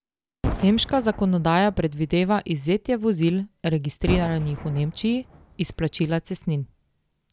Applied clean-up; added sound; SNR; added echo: none; Boom; 12 dB; none.